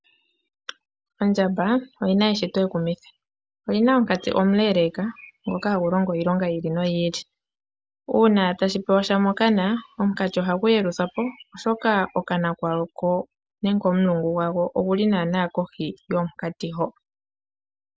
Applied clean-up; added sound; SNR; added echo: none; none; none; none.